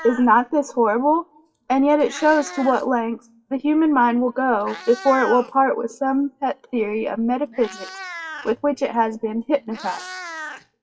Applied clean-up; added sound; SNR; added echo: classical method WPE with log-MMSE.